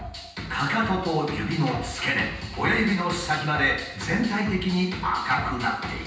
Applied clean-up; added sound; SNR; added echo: none; none; none; reverberation time 0.9 s.